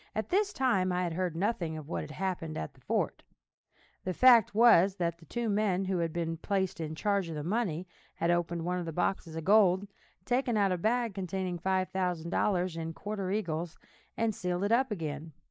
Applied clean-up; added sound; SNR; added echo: neural mask model Resemble Enhance denoiser.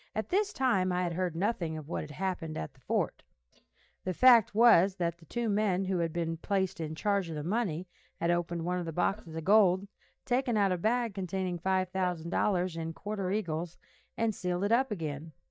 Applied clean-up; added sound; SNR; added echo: neural mask model DeepFilterNet 3.